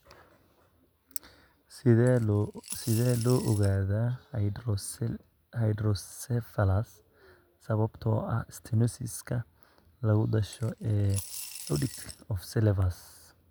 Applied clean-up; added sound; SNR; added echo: none; Coin (dropping) / Glass; 14 dB; none.